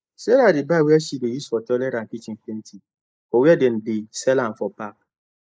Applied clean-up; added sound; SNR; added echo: neural mask model Resemble Enhance denoiser.